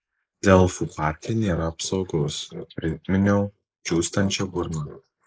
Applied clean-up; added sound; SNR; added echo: neural mask model Resemble Enhance denoiser.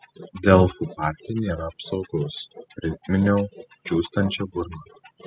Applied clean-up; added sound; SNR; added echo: classical method spectral subtraction.